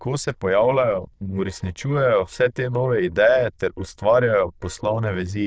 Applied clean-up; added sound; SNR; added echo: neural diffusion model UNIVERSE++.